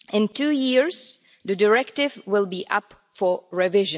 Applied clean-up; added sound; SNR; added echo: none; none; none; none.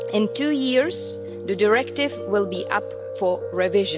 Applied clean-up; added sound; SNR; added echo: none; Piano; 9 dB; none.